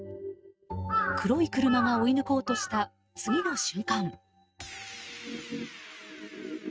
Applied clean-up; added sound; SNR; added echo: neural mask model RNNoise.